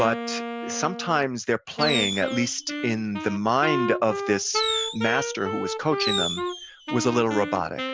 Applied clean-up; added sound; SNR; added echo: none; Wind instrument, woodwind instrument + Fireworks; 4 dB; none.